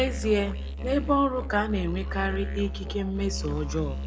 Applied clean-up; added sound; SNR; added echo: none; Musical instrument; 4 dB; reverberation time 1.5 s.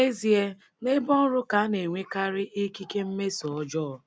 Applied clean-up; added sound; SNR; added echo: none; none; none; none.